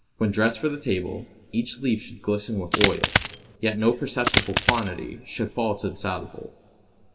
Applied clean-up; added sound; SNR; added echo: none; Coin (dropping); -3 dB; reverberation time 1.8 s.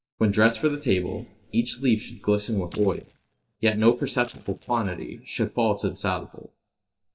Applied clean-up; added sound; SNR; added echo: neural mask model DeepFilterNet 3.